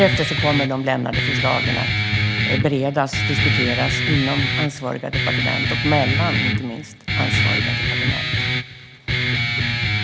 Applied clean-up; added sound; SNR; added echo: none; Guitar; -3 dB; none.